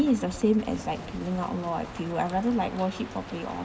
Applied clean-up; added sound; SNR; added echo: none; Crow; 14 dB; reverberation time 0.9 s.